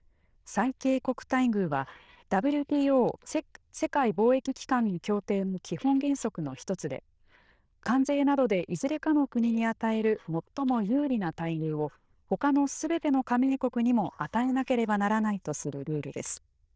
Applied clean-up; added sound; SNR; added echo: neural diffusion model UNIVERSE++.